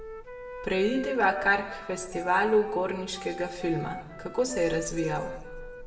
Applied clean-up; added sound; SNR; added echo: none; Wind instrument, woodwind instrument; 11 dB; reverberation time 1.3 s.